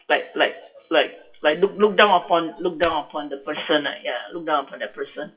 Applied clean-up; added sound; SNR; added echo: classical method WPE with log-MMSE.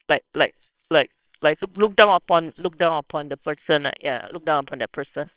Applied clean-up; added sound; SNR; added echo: neural separator model SepFormer WHAMR!.